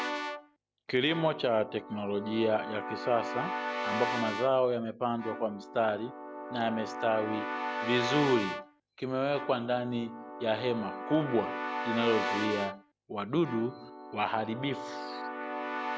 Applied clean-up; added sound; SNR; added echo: none; Keyboard (musical) / Brass instrument; 6 dB; none.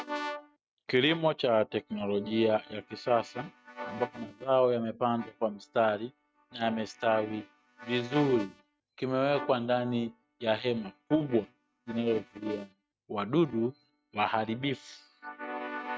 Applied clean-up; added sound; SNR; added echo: neural mask model RNNoise.